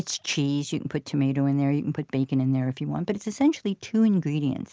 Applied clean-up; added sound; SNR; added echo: none; none; none; none.